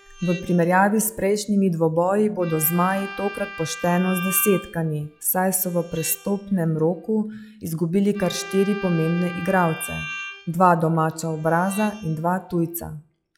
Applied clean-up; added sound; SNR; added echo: classical method log-MMSE.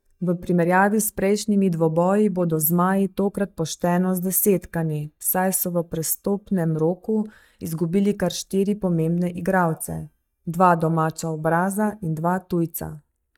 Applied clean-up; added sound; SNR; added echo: neural mask model DeepFilterNet 3.